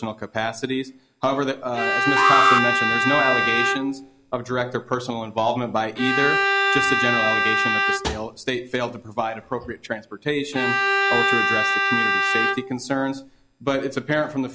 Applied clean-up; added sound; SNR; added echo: none; Alarm + Bowed string instrument; -4 dB; none.